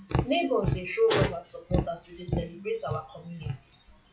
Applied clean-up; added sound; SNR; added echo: classical method WPE with log-MMSE.